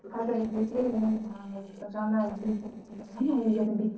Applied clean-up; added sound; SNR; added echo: neural separator model SepFormer DNS4.